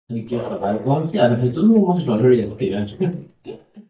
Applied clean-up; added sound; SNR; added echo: neural mask model DeepFilterNet 3.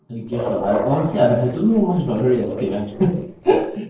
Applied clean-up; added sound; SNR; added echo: neural separator model SepFormer DNS4.